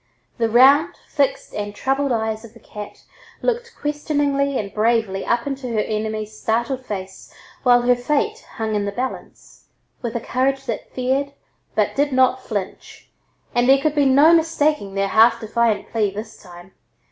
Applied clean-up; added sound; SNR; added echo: none; none; none; none.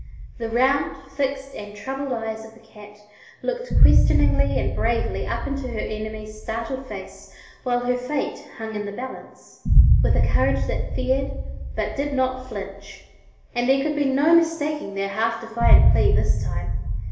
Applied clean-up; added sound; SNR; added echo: none; Boom; -3 dB; reverberation time 0.8 s.